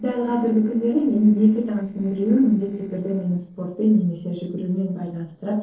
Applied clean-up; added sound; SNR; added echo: neural separator model SepFormer DNS4.